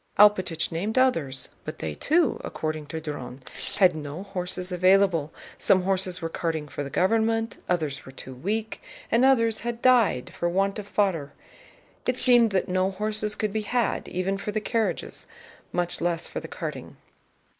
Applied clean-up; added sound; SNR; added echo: neural mask model Resemble Enhance denoiser.